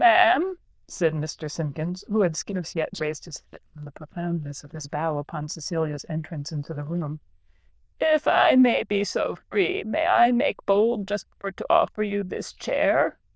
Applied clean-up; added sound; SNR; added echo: neural diffusion model UNIVERSE++.